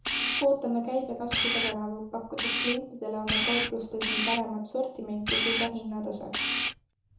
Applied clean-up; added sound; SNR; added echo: none; Camera; -2 dB; reverberation time 0.5 s.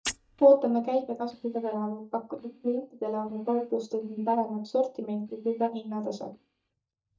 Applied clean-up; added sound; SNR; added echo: neural mask model DeepFilterNet 3.